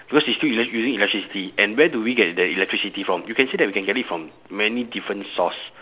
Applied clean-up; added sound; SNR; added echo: none; none; none; none.